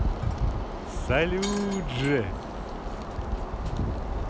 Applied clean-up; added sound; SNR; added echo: none; Shatter; 8 dB; none.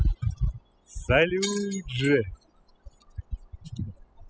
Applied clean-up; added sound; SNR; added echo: classical method spectral subtraction.